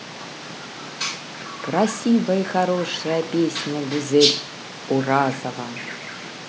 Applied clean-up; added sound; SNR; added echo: none; none; none; none.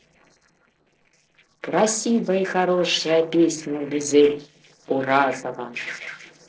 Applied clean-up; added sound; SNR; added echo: neural separator model SepFormer DNS4.